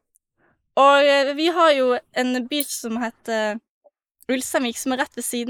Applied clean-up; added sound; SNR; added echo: neural mask model Resemble Enhance denoiser.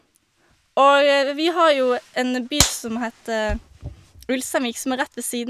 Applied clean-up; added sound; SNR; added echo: none; Clapping; 2 dB; none.